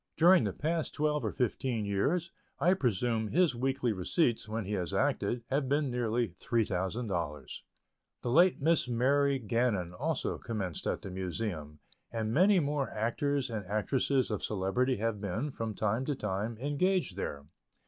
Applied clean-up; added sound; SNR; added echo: none; none; none; none.